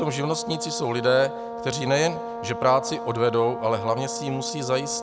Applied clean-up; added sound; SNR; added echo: none; Brass instrument; 8 dB; none.